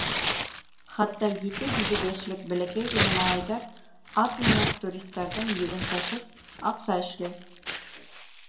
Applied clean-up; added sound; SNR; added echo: none; Tearing; 1 dB; reverberation time 0.6 s.